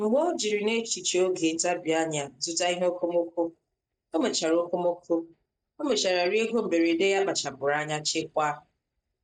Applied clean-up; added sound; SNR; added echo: neural mask model DeepFilterNet 3.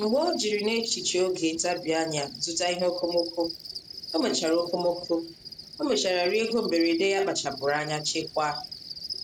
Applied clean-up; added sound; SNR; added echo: none; Cricket; 12 dB; none.